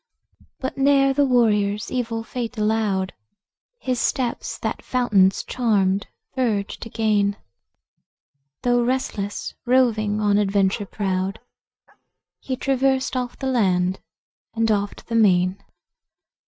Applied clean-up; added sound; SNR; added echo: neural mask model RNNoise.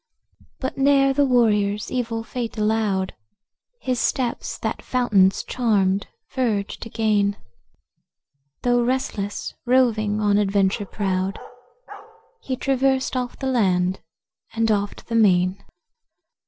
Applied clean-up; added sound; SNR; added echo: neural separator model SepFormer DNS4.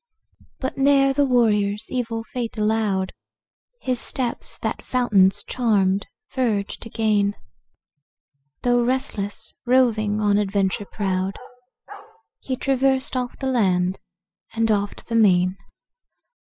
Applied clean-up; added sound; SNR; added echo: classical method spectral subtraction.